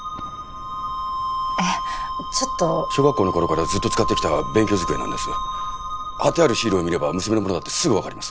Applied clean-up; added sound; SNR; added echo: none; none; none; none.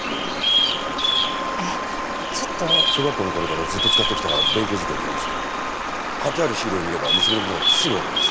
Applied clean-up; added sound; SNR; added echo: none; Bird vocalization, bird call, bird song; -4 dB; none.